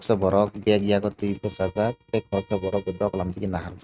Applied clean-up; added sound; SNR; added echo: neural mask model RNNoise.